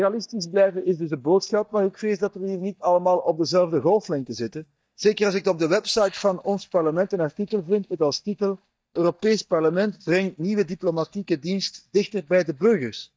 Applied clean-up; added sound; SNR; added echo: neural mask model DeepFilterNet 3.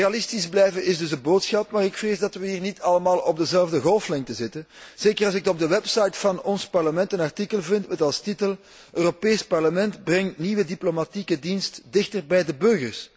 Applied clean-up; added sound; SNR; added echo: none; none; none; none.